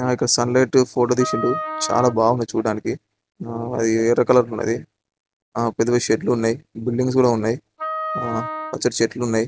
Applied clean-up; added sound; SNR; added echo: none; Wind instrument, woodwind instrument; 8 dB; none.